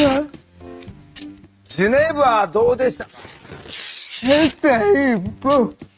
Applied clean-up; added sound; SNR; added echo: neural mask model RNNoise.